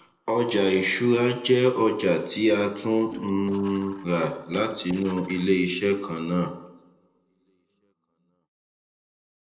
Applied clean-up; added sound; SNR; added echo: neural separator model SepFormer DNS4.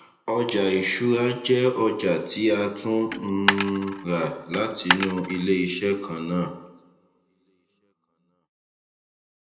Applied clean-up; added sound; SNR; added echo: none; Coin (dropping); 2 dB; reverberation time 0.8 s.